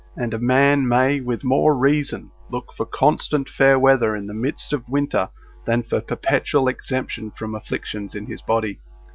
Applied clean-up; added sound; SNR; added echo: none; none; none; none.